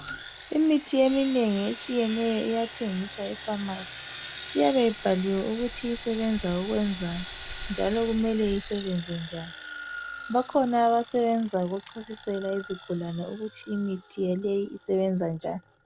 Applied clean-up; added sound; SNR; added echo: none; Sawing; 10 dB; none.